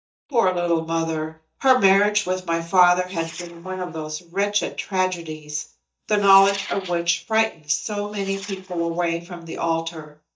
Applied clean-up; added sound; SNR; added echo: neural mask model DeepFilterNet 3.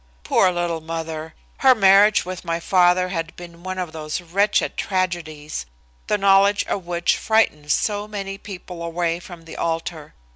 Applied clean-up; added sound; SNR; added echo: none; none; none; none.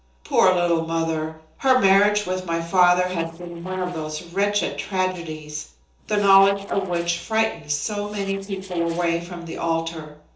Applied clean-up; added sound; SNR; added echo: neural separator model SepFormer DNS4.